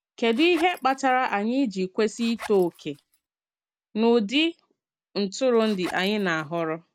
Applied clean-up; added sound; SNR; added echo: none; Zipper (clothing); 20 dB; none.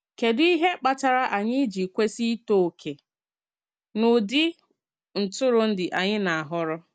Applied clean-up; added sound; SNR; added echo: none; none; none; none.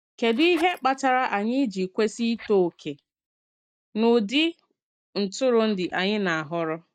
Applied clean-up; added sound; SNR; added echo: neural mask model DeepFilterNet 3.